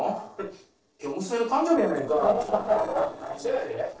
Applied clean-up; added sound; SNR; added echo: neural separator model SepFormer DNS4.